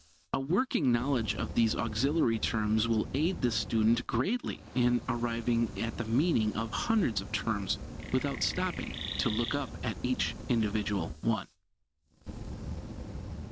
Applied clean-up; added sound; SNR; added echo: none; Fire + Chirp, tweet; 10 dB; none.